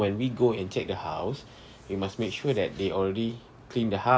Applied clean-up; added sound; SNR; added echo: none; none; none; none.